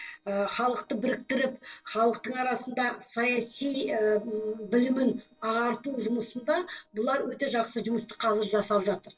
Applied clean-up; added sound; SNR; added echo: neural separator model SepFormer DNS4.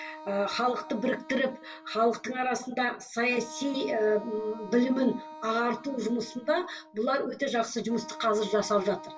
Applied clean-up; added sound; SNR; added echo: none; Wind instrument, woodwind instrument; 16 dB; reverberation time 0.1 s.